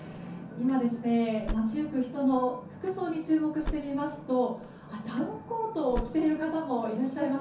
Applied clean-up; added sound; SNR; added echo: none; Slam / Car; 12 dB; reverberation time 0.6 s.